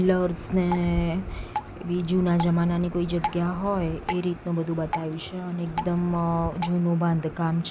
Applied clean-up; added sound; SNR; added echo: none; Drip; 13 dB; none.